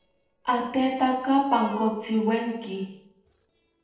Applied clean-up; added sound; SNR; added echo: neural separator model SepFormer DNS4.